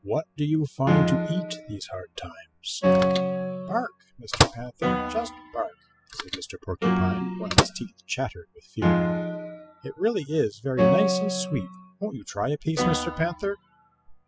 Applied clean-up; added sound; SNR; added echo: classical method spectral subtraction.